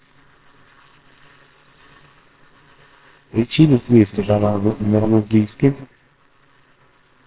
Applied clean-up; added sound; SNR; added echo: neural separator model SepFormer WHAMR!.